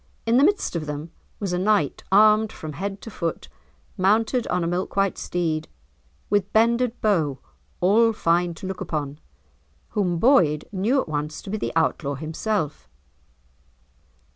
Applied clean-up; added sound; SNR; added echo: none; none; none; none.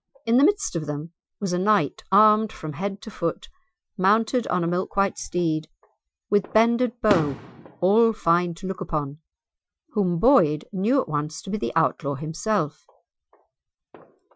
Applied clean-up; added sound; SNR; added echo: classical method Wiener filter.